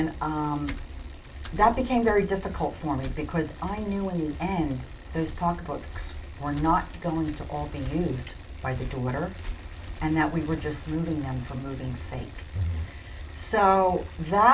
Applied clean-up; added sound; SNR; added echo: none; Bicycle; 10 dB; reverberation time 0.2 s.